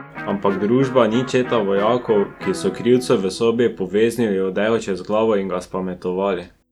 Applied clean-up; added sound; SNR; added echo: none; Electric guitar; 16 dB; none.